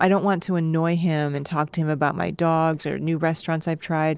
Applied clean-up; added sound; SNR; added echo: neural separator model SepFormer DNS4.